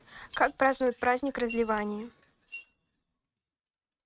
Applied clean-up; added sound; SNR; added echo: neural mask model RNNoise.